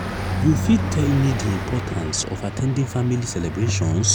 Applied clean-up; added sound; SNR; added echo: none; Car passing by; 3 dB; none.